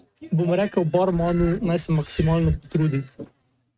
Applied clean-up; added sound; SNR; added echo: neural mask model RNNoise.